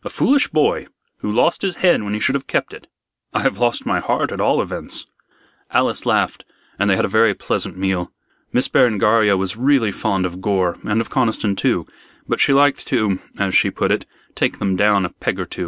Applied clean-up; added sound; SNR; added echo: none; none; none; none.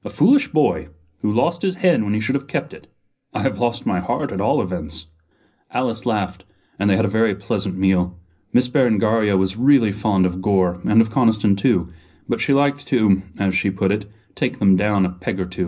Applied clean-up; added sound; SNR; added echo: none; none; none; reverberation time 0.5 s.